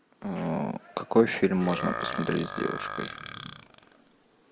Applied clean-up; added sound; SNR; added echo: none; Burping, eructation; 8 dB; none.